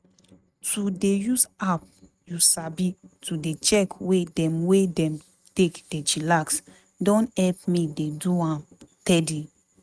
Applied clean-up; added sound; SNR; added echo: neural mask model RNNoise.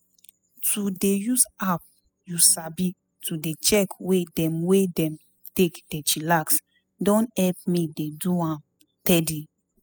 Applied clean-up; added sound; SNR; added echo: classical method spectral subtraction.